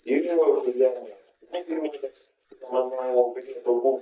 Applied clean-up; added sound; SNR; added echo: neural mask model DeepFilterNet 3.